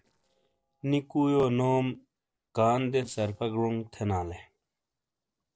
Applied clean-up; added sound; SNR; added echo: neural separator model SepFormer DNS4.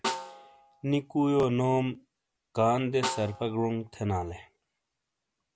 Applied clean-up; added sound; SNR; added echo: none; Snare drum; 11 dB; none.